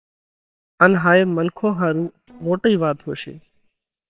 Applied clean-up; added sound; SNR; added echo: neural separator model SepFormer WHAMR!.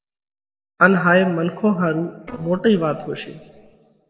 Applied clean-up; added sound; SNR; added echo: neural separator model SepFormer DNS4.